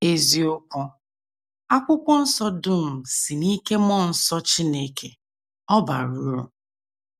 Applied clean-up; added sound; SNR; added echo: none; none; none; none.